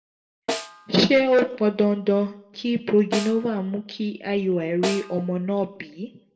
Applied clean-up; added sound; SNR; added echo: none; Snare drum; 12 dB; reverberation time 0.5 s.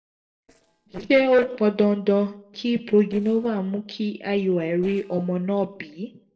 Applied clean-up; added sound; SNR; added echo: neural separator model SepFormer DNS4.